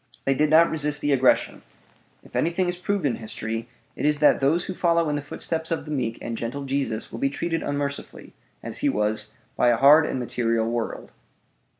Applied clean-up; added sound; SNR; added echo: none; none; none; none.